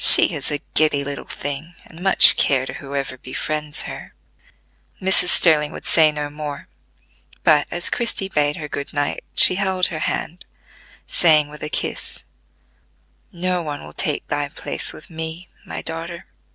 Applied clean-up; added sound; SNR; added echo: none; none; none; none.